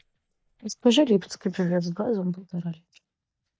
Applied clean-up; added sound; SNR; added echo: neural mask model DeepFilterNet 3.